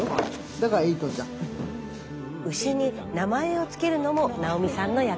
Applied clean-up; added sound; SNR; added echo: none; none; none; none.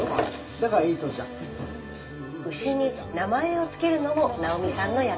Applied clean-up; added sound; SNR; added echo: none; none; none; reverberation time 0.2 s.